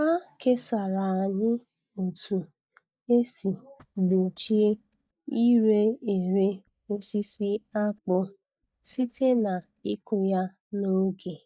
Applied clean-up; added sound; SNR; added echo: neural mask model DeepFilterNet 3.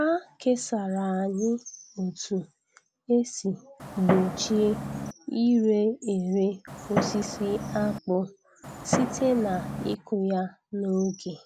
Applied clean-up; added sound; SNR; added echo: none; Fireworks; 4 dB; none.